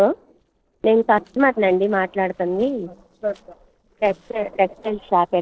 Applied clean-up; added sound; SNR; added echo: neural separator model SepFormer DNS4.